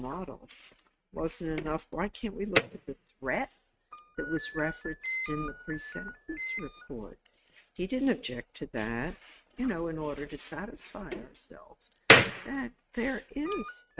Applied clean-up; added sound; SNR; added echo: neural mask model RNNoise.